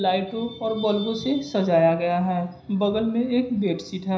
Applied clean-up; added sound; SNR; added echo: none; none; none; reverberation time 0.5 s.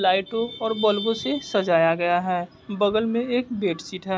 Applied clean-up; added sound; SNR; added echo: none; none; none; none.